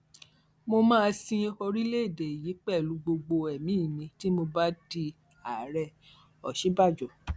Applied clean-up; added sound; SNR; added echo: none; none; none; none.